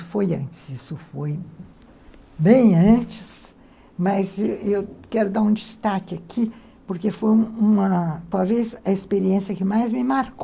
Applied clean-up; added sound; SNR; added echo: none; none; none; none.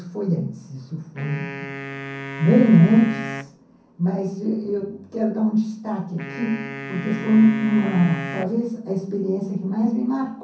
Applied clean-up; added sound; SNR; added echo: none; Wind instrument, woodwind instrument; 12 dB; reverberation time 0.6 s.